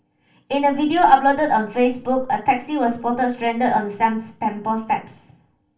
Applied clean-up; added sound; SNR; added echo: none; none; none; reverberation time 0.3 s.